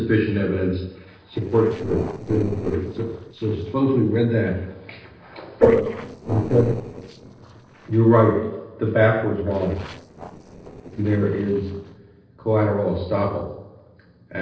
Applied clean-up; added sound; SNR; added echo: neural separator model SepFormer DNS4.